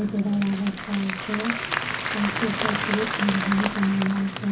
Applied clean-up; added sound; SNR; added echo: none; Applause; 4 dB; reverberation time 0.3 s.